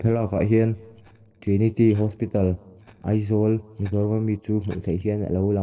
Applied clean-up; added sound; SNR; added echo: neural separator model SepFormer DNS4.